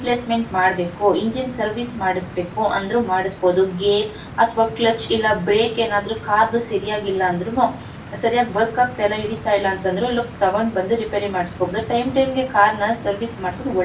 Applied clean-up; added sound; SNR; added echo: none; Stream; 15 dB; reverberation time 0.3 s.